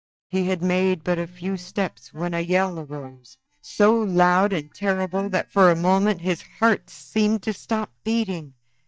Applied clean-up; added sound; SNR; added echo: neural mask model DeepFilterNet 3.